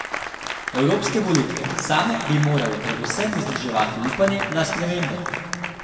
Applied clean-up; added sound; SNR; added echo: none; Applause; 6 dB; reverberation time 1.9 s.